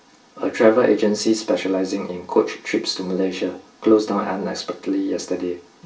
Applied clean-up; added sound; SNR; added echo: none; none; none; reverberation time 0.2 s.